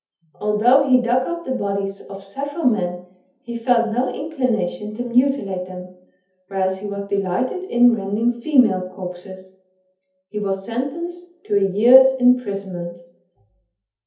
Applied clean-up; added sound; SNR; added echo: none; none; none; reverberation time 0.5 s.